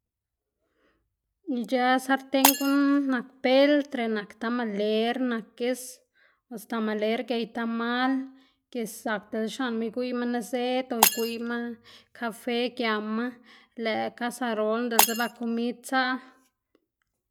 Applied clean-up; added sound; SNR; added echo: none; Shatter; 4 dB; none.